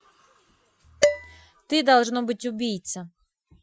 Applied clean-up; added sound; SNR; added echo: classical method Wiener filter.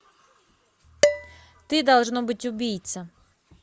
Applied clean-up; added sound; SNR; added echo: none; Dishes, pots, and pans; 2 dB; none.